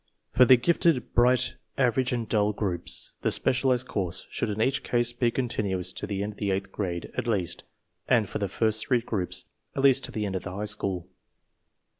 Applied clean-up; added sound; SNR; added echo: none; none; none; none.